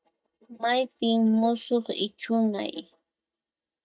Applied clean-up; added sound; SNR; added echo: neural mask model DeepFilterNet 3.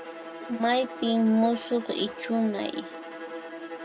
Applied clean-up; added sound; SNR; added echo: none; Bowed string instrument; 11 dB; none.